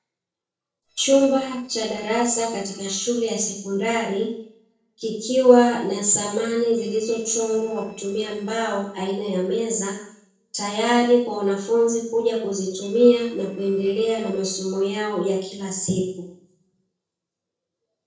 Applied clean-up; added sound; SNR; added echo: neural separator model SepFormer DNS4.